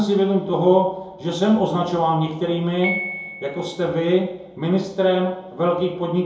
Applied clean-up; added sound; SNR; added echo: none; Piano; 16 dB; reverberation time 2.6 s.